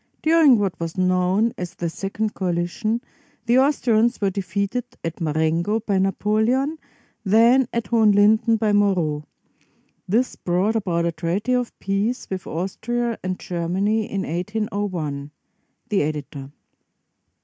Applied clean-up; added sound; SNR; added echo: none; none; none; none.